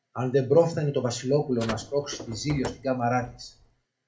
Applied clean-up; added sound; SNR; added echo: none; Car; 15 dB; reverberation time 0.3 s.